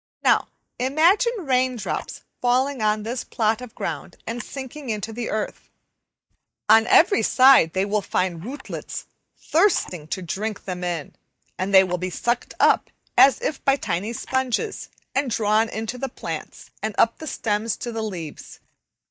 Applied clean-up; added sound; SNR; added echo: neural mask model DeepFilterNet 3.